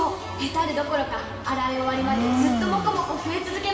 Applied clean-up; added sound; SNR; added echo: none; Domestic sounds, home sounds; 2 dB; reverberation time 2.5 s.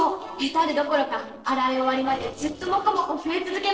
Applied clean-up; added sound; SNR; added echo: neural separator model SepFormer DNS4.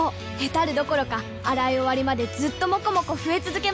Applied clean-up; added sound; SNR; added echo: none; none; none; none.